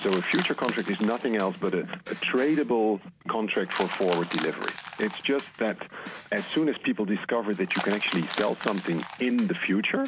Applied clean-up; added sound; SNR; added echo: none; Crushing; 11 dB; none.